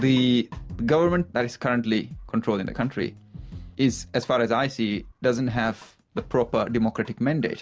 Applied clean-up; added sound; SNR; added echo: none; none; none; none.